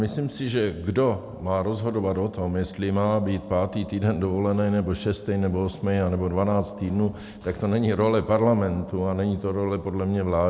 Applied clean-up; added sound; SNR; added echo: none; none; none; none.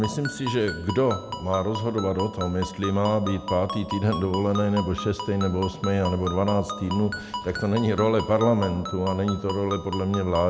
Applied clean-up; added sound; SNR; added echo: none; Ringtone; 11 dB; none.